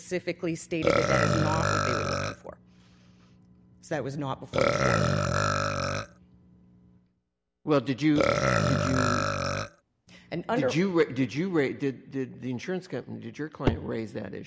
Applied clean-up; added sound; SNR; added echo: none; Burping, eructation; -3 dB; none.